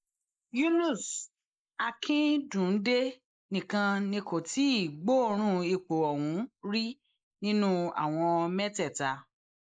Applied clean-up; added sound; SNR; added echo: neural mask model Resemble Enhance denoiser.